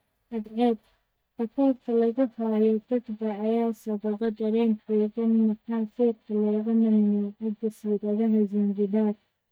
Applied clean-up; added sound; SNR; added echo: neural mask model DeepFilterNet 3.